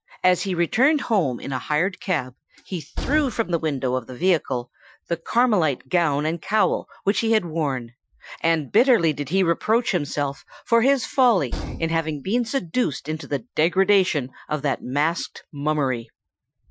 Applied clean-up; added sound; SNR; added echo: classical method Wiener filter.